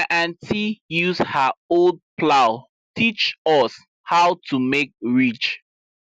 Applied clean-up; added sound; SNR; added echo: none; none; none; none.